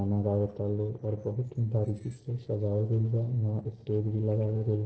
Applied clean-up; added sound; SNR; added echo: neural separator model SepFormer DNS4.